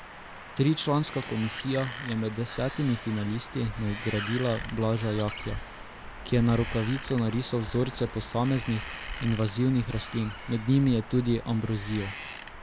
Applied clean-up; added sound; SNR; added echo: none; Wind + Bird; 11 dB; none.